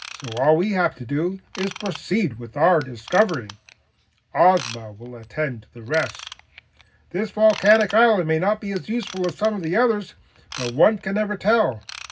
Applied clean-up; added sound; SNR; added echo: none; Ratchet, pawl / Tools; 19 dB; reverberation time 0.4 s.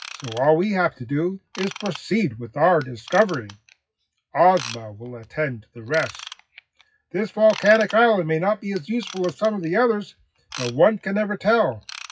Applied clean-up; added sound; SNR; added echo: classical method WPE with log-MMSE.